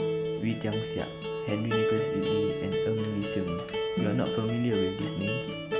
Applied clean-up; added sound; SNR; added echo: none; Acoustic guitar; -2 dB; none.